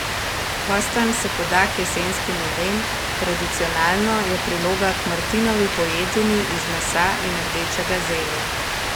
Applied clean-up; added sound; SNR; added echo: none; Rain; 1 dB; none.